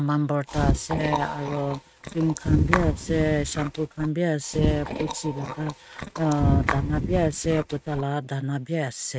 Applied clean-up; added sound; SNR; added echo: neural mask model RNNoise.